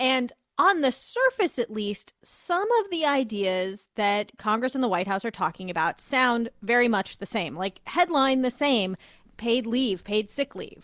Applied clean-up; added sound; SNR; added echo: none; none; none; none.